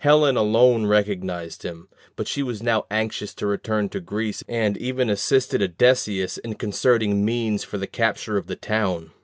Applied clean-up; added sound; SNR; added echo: none; none; none; none.